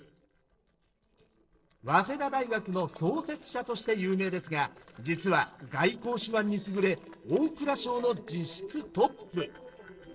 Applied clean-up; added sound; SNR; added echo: neural separator model SepFormer DNS4.